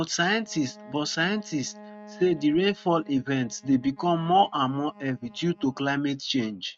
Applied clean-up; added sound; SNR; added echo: neural mask model RNNoise.